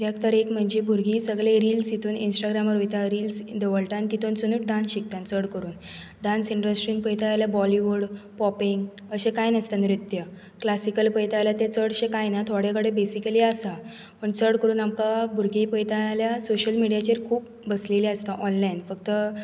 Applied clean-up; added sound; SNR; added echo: none; none; none; none.